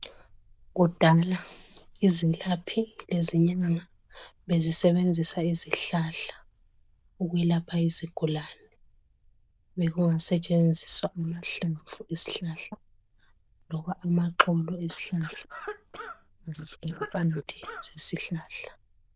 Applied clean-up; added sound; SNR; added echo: neural diffusion model UNIVERSE++.